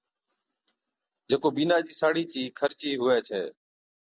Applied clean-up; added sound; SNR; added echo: none; none; none; none.